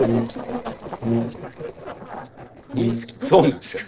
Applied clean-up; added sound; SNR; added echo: neural separator model SepFormer DNS4.